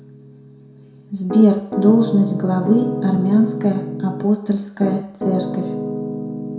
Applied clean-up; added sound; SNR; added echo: none; Piano; 7 dB; reverberation time 0.6 s.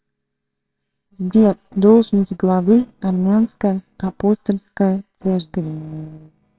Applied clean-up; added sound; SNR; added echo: neural separator model SepFormer WHAMR!.